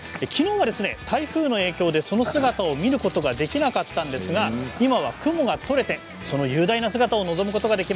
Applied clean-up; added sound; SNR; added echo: none; Rattle (instrument); 18 dB; none.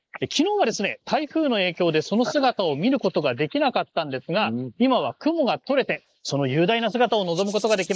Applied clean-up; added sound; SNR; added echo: neural mask model Resemble Enhance denoiser.